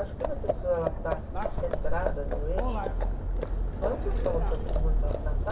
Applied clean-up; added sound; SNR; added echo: none; Livestock, farm animals, working animals; -4 dB; reverberation time 0.2 s.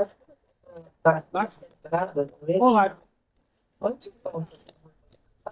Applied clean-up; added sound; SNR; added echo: neural mask model DeepFilterNet 3.